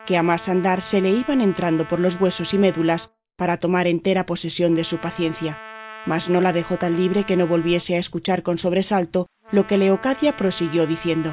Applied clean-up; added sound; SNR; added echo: none; Trumpet; 18 dB; none.